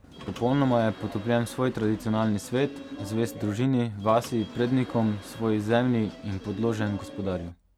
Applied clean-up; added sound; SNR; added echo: none; Subway, metro, underground / Sliding door; 15 dB; none.